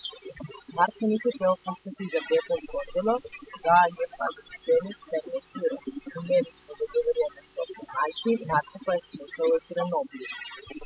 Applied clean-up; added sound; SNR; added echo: classical method spectral subtraction.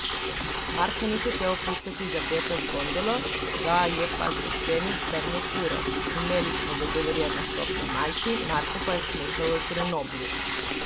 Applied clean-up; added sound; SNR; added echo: none; Liquid; -1 dB; none.